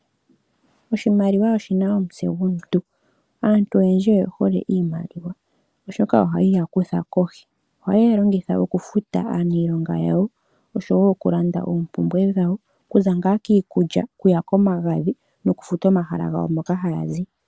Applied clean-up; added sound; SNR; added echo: none; none; none; none.